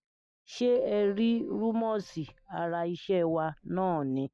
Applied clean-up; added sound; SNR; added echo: neural mask model DeepFilterNet 3.